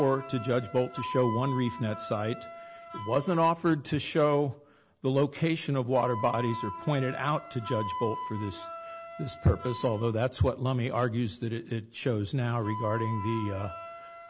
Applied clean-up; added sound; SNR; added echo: none; Wind instrument, woodwind instrument; 11 dB; none.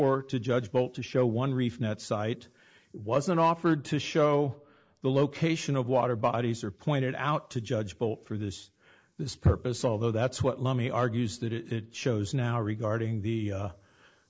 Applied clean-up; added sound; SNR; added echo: neural mask model Resemble Enhance denoiser.